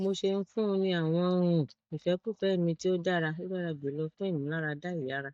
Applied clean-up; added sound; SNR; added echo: neural mask model DeepFilterNet 3.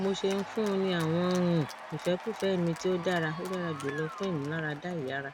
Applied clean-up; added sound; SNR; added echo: none; Applause / Cheering; 12 dB; none.